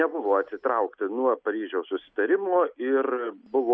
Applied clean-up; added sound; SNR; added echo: none; none; none; none.